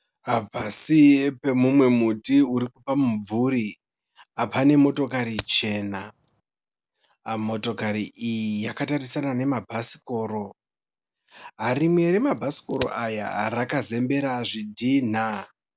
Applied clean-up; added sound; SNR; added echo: none; Crack; 15 dB; none.